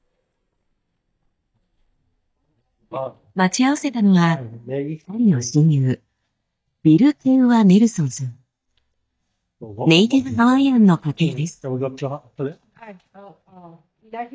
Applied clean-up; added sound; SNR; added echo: neural mask model DeepFilterNet 3.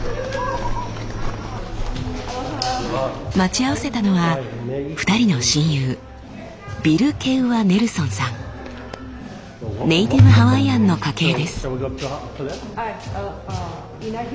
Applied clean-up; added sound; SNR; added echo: none; Piano; -4 dB; none.